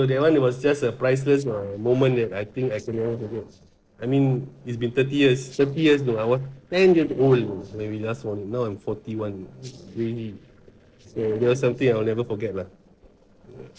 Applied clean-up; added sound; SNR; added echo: neural separator model SepFormer DNS4.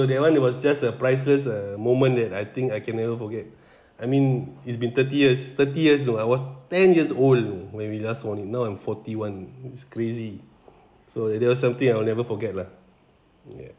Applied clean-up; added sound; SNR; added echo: none; none; none; none.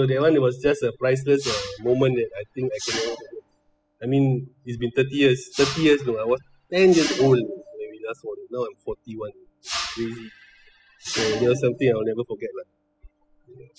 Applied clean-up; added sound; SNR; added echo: classical method spectral subtraction.